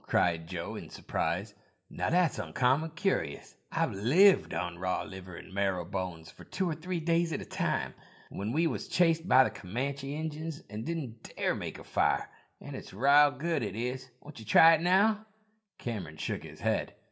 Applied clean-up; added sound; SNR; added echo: none; none; none; reverberation time 0.3 s.